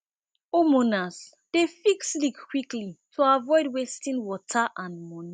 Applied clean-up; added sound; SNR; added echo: none; none; none; none.